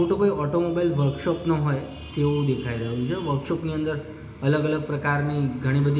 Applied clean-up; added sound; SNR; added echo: none; none; none; reverberation time 0.8 s.